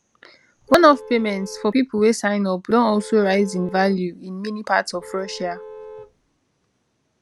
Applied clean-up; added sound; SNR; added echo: none; Vehicle horn, car horn, honking; 18 dB; none.